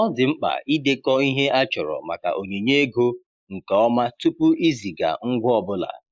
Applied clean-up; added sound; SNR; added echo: neural mask model Resemble Enhance denoiser.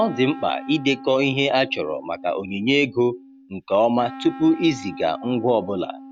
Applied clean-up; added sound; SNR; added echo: none; Wind instrument, woodwind instrument; 16 dB; none.